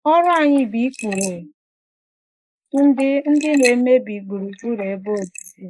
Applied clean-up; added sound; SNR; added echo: neural mask model Resemble Enhance denoiser.